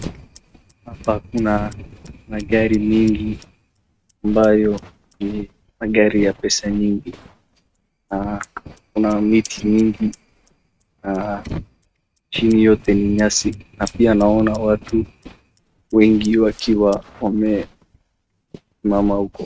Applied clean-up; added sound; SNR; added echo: neural mask model RNNoise.